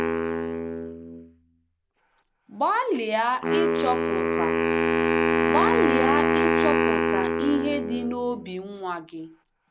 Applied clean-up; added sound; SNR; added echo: none; Wind instrument, woodwind instrument; -4 dB; none.